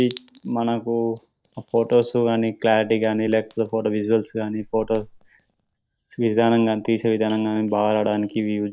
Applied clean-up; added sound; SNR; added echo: neural mask model DeepFilterNet 3.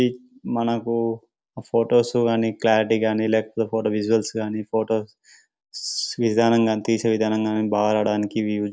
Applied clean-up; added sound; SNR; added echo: none; none; none; none.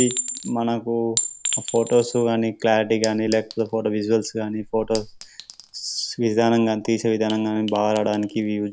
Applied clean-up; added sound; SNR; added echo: none; Chink, clink; 10 dB; none.